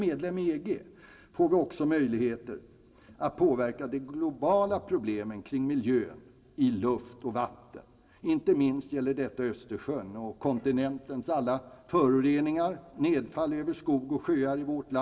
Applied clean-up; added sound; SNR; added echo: none; none; none; reverberation time 0.4 s.